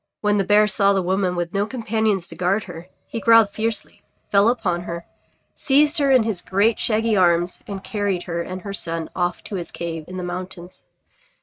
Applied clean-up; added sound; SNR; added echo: neural mask model RNNoise.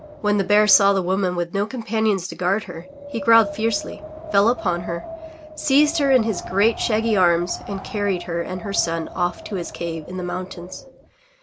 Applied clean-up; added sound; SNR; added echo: none; Wind; 14 dB; none.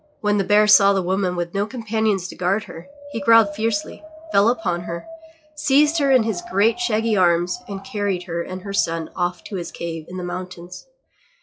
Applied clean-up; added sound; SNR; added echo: classical method log-MMSE.